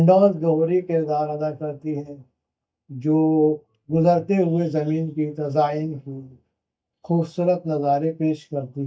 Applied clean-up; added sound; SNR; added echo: neural mask model DeepFilterNet 3.